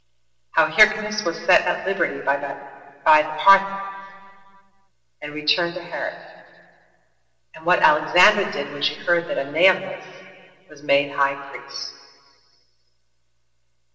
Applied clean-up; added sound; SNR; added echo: none; none; none; reverberation time 2.2 s.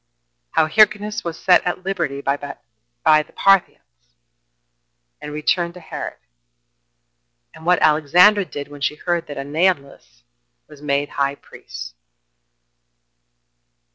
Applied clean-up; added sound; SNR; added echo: none; none; none; none.